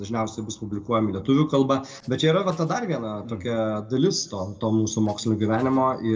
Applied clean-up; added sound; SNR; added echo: neural separator model SepFormer DNS4.